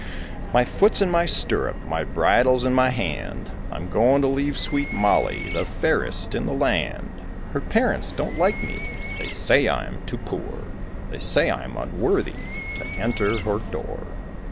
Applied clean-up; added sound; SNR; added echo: none; Subway, metro, underground + Bird; 7 dB; none.